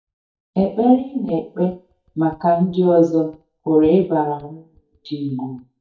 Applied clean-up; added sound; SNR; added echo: neural mask model DeepFilterNet 3.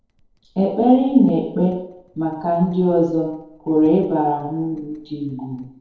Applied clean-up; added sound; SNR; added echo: neural separator model SepFormer DNS4.